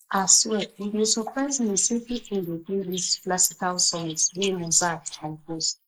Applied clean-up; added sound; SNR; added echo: neural mask model Resemble Enhance denoiser.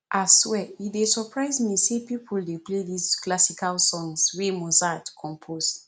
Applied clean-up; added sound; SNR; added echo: none; none; none; none.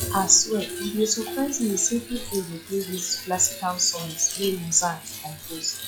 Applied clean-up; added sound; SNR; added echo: classical method log-MMSE.